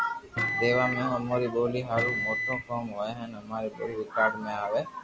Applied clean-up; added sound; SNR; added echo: none; Microwave oven; 2 dB; none.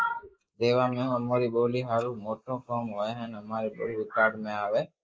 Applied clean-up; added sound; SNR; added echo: neural mask model Resemble Enhance denoiser.